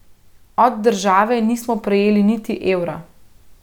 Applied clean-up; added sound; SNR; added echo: none; none; none; none.